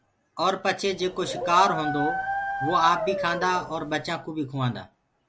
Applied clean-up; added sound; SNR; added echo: none; Dog; 4 dB; none.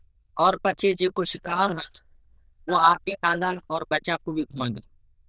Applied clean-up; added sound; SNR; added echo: neural diffusion model UNIVERSE++.